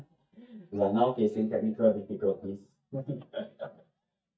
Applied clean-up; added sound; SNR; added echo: neural mask model DeepFilterNet 3.